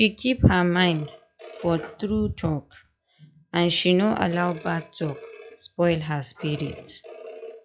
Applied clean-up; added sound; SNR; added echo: classical method log-MMSE.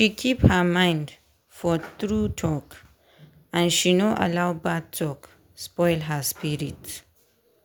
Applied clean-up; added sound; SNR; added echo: none; none; none; none.